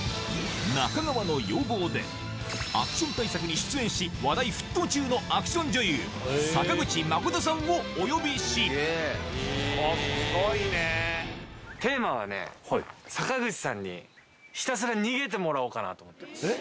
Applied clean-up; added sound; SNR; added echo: none; none; none; none.